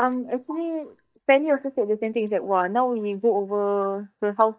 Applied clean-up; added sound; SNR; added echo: neural mask model DeepFilterNet 3.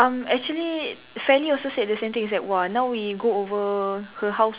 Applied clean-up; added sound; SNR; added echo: none; none; none; none.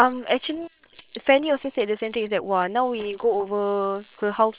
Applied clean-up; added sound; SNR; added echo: neural separator model SepFormer WHAM!.